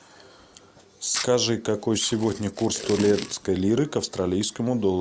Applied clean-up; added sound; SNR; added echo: none; Packing tape, duct tape; 14 dB; none.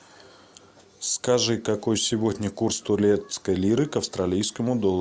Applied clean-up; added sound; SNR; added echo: none; none; none; none.